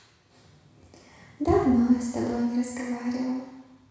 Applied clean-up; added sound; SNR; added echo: none; none; none; reverberation time 1.1 s.